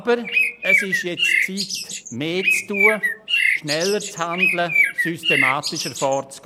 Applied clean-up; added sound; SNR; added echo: none; Bird; -4 dB; none.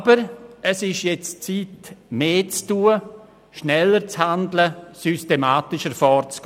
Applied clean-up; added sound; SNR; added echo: none; none; none; none.